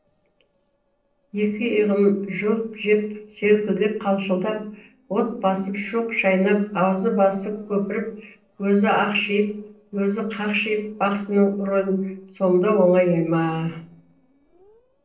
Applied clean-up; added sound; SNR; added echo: neural separator model SepFormer DNS4.